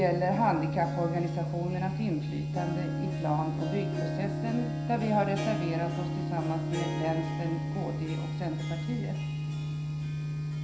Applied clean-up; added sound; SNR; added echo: none; Harp; 10 dB; reverberation time 0.5 s.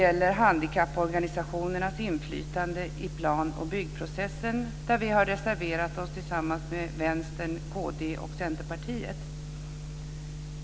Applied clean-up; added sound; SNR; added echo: none; none; none; none.